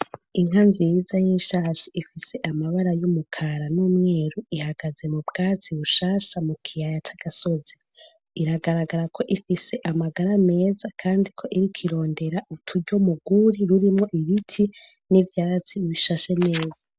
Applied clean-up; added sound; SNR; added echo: none; none; none; none.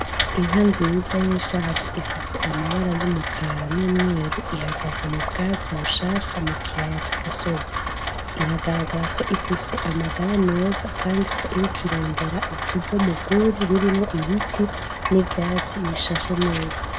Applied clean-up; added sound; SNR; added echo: none; Rain; 4 dB; none.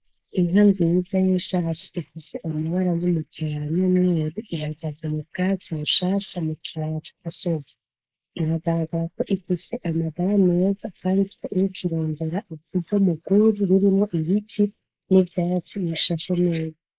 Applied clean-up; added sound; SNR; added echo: neural mask model Resemble Enhance denoiser.